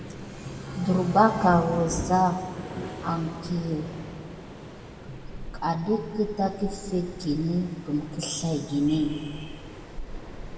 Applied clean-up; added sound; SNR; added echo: none; Waves, surf; 11 dB; reverberation time 1.9 s.